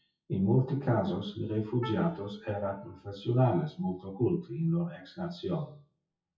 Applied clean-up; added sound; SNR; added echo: classical method WPE with log-MMSE.